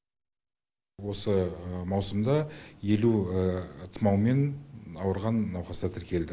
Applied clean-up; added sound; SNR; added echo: none; none; none; none.